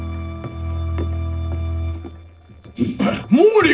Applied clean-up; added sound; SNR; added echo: neural separator model SepFormer DNS4.